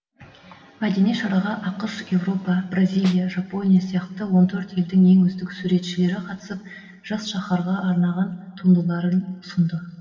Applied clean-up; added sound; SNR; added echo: none; Snare drum; 14 dB; reverberation time 2.0 s.